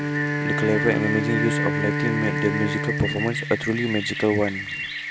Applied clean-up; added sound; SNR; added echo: none; Rain + Bowed string instrument; 0 dB; none.